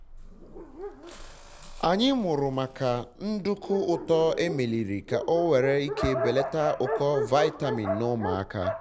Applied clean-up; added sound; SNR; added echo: none; Dog; 8 dB; none.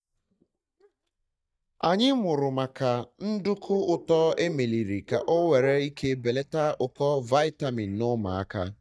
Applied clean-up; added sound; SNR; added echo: neural mask model DeepFilterNet 3.